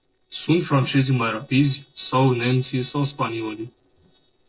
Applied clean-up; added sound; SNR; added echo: neural separator model SepFormer DNS4.